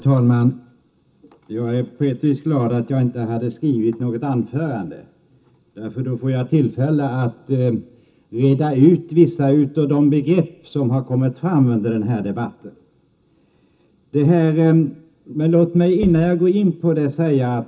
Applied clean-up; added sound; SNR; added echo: none; Writing; 12 dB; reverberation time 0.2 s.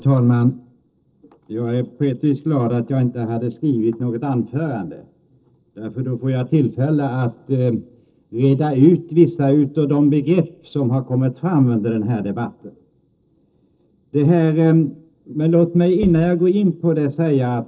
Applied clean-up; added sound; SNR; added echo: neural separator model SepFormer DNS4.